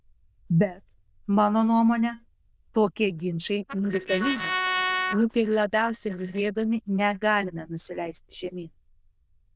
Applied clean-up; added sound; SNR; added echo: neural diffusion model UNIVERSE++.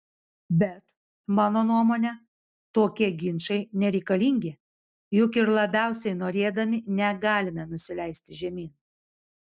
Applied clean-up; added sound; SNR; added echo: none; none; none; none.